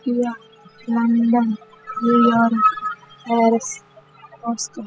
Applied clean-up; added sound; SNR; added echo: classical method spectral subtraction.